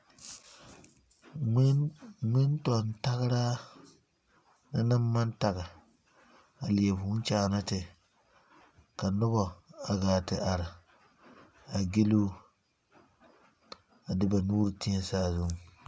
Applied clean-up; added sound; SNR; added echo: none; none; none; none.